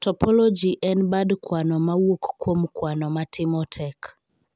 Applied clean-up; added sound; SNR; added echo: none; none; none; none.